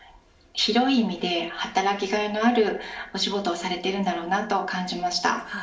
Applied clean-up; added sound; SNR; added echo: none; none; none; reverberation time 0.6 s.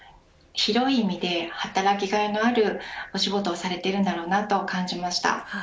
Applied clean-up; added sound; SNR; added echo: none; none; none; none.